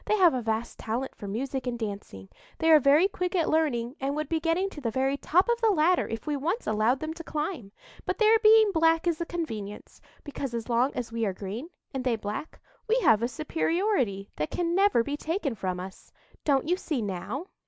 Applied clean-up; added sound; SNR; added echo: none; none; none; none.